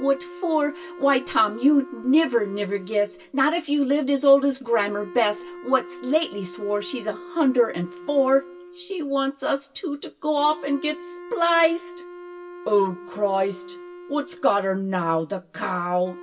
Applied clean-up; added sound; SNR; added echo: none; Wind instrument, woodwind instrument; 17 dB; reverberation time 0.2 s.